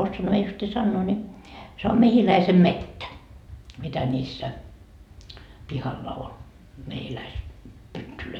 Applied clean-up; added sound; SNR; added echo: none; none; none; none.